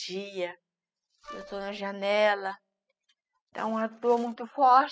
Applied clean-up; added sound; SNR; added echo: classical method spectral subtraction.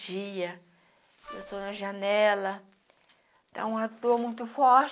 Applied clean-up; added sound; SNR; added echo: none; Wind instrument, woodwind instrument; 19 dB; none.